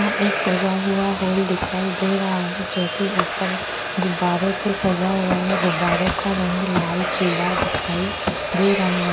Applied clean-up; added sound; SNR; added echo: none; Domestic sounds, home sounds; 3 dB; none.